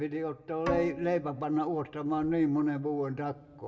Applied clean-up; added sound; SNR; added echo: none; Bowed string instrument; 11 dB; reverberation time 0.9 s.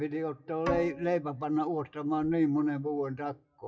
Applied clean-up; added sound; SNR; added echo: classical method WPE with log-MMSE.